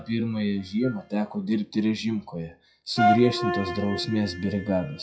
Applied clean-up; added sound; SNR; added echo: classical method WPE with log-MMSE.